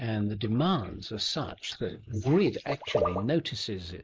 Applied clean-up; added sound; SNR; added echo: neural mask model Resemble Enhance denoiser.